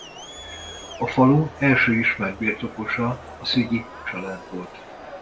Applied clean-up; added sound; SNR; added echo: none; Crowd; 16 dB; none.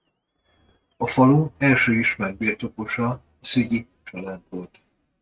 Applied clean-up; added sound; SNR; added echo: neural mask model RNNoise.